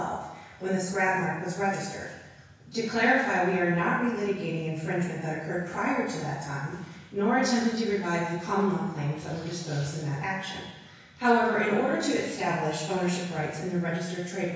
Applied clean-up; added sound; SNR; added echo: none; none; none; reverberation time 1.1 s.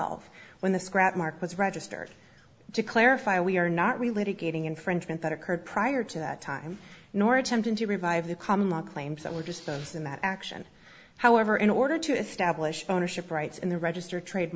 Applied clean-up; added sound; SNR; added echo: none; none; none; none.